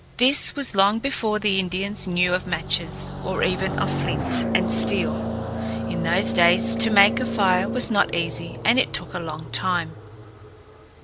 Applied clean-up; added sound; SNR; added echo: none; Car passing by; 4 dB; none.